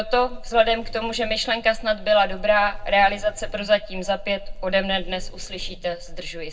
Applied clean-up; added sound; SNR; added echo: neural separator model SepFormer DNS4.